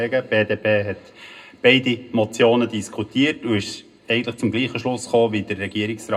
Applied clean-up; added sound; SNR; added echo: none; none; none; reverberation time 0.2 s.